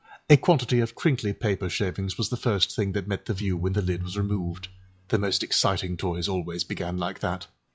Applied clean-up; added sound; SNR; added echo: classical method log-MMSE.